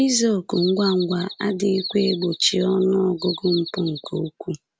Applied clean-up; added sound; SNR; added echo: none; Bird vocalization, bird call, bird song; 13 dB; none.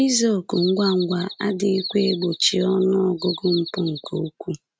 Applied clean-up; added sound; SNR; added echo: neural mask model RNNoise.